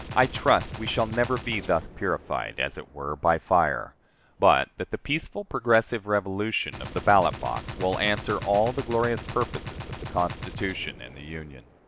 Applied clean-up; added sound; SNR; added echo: none; Gunshot, gunfire; 13 dB; none.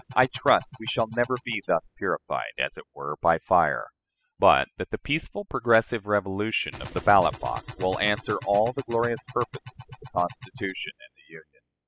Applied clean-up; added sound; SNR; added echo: classical method spectral subtraction.